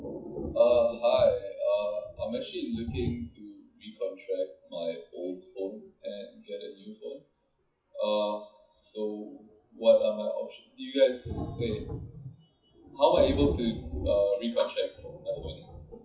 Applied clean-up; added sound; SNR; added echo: classical method WPE with log-MMSE.